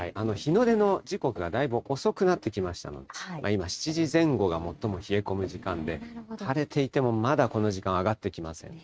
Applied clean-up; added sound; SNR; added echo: neural mask model RNNoise.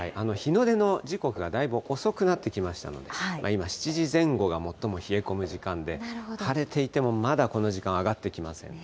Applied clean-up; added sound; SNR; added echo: none; none; none; none.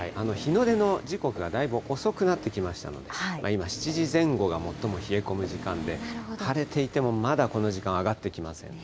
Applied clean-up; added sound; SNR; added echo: none; Accelerating, revving, vroom; 14 dB; none.